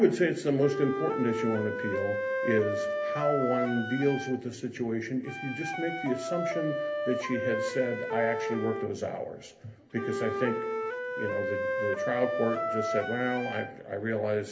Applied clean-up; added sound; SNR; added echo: none; Wind instrument, woodwind instrument; 3 dB; reverberation time 0.3 s.